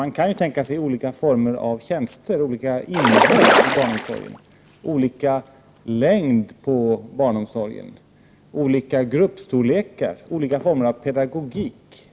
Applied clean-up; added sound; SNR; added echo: none; Splash, splatter; -5 dB; none.